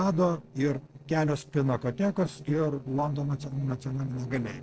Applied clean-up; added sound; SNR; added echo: neural separator model SepFormer DNS4.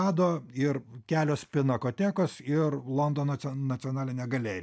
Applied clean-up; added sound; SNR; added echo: none; none; none; none.